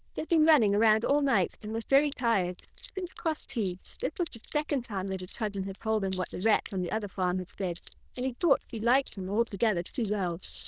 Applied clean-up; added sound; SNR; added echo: neural diffusion model UNIVERSE++.